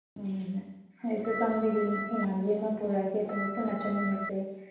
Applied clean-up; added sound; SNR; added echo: none; Organ; 6 dB; reverberation time 0.9 s.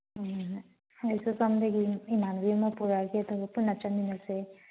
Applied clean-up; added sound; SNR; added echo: none; none; none; none.